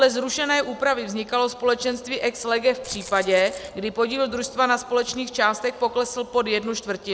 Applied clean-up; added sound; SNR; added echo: none; Rattle (instrument); 18 dB; none.